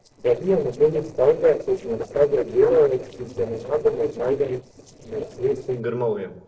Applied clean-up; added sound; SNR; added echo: neural separator model SepFormer DNS4.